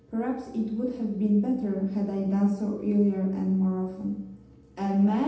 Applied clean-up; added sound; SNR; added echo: none; none; none; reverberation time 0.8 s.